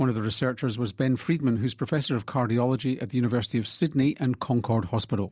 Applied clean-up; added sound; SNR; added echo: none; none; none; none.